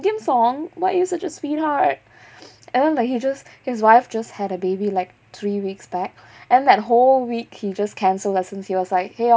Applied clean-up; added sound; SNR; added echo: none; none; none; none.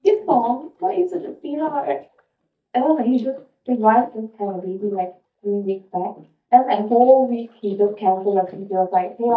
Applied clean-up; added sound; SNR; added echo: neural mask model DeepFilterNet 3.